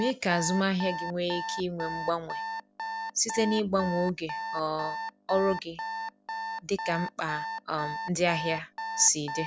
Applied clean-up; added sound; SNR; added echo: none; Alarm; 6 dB; none.